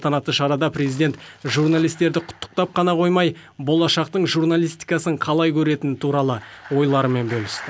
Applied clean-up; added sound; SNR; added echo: none; none; none; none.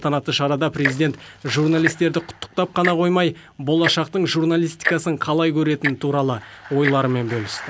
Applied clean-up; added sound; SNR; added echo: none; Tick-tock; 11 dB; none.